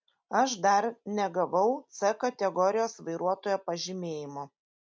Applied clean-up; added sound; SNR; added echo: none; none; none; none.